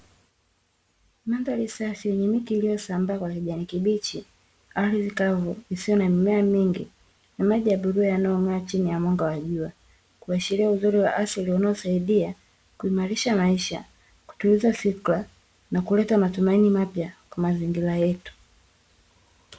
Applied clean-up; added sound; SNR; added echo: none; none; none; none.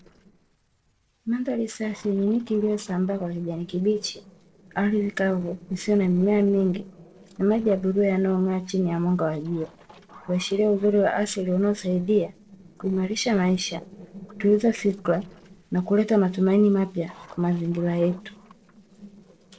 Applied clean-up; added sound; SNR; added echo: neural separator model SepFormer DNS4.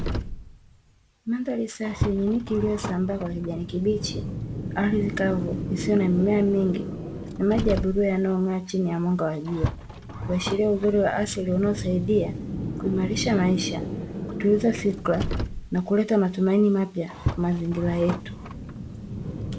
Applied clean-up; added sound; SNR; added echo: none; Car; 7 dB; none.